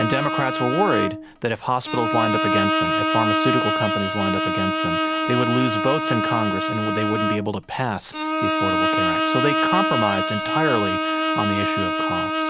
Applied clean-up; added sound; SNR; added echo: none; Bowed string instrument; -2 dB; none.